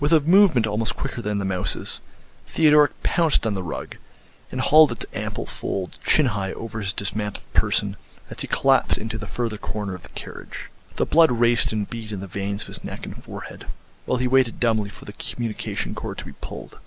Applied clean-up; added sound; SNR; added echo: none; none; none; none.